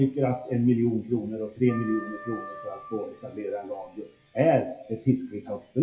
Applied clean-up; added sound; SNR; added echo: classical method WPE with log-MMSE.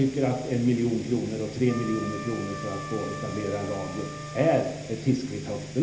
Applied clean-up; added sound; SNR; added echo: none; Wind instrument, woodwind instrument; 13 dB; reverberation time 1.4 s.